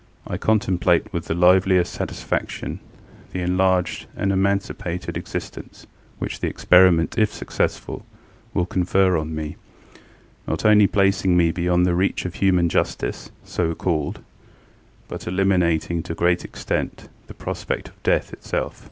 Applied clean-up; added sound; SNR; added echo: none; none; none; none.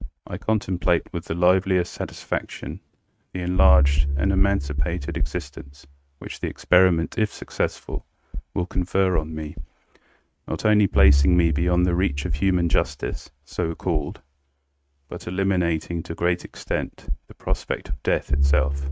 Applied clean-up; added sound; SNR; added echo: neural mask model RNNoise.